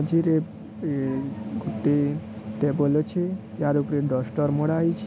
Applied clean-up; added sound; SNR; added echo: none; none; none; none.